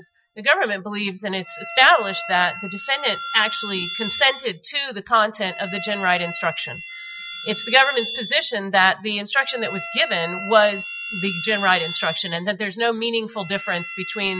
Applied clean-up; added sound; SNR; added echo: classical method Wiener filter.